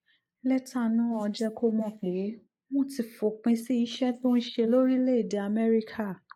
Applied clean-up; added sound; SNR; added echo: neural mask model Resemble Enhance denoiser.